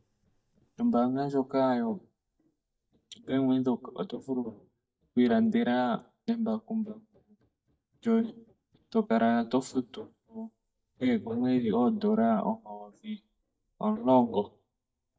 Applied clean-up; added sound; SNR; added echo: neural mask model DeepFilterNet 3.